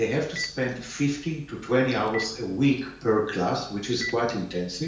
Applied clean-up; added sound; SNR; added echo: none; Telephone; 15 dB; reverberation time 0.5 s.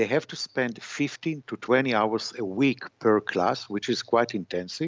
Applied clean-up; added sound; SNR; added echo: none; none; none; none.